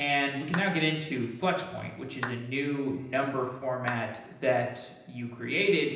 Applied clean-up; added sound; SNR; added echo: none; Clapping; 14 dB; reverberation time 0.9 s.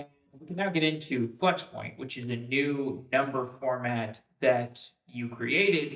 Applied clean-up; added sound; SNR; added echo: neural mask model DeepFilterNet 3.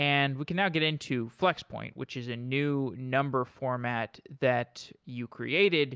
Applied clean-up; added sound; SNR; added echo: none; none; none; none.